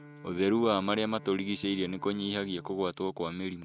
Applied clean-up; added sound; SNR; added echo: neural mask model RNNoise.